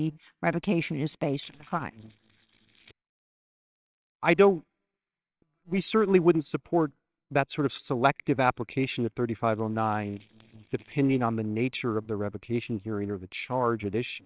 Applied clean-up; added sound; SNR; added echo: neural separator model SepFormer WHAMR!.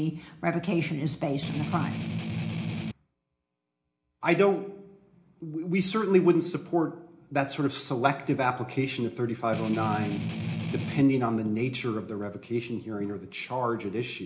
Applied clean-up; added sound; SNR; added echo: none; Strum; 3 dB; reverberation time 0.4 s.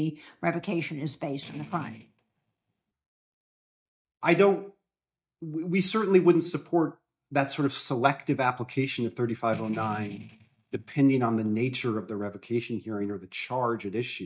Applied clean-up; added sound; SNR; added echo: neural mask model DeepFilterNet 3.